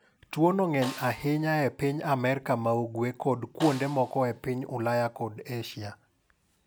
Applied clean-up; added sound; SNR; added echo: none; Snare drum; 18 dB; none.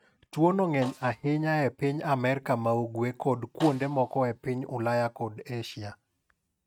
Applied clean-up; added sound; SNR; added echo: neural mask model RNNoise.